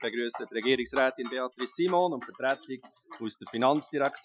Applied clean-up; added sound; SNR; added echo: classical method Wiener filter.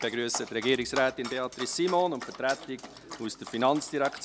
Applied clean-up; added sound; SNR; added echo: none; Dog; 13 dB; none.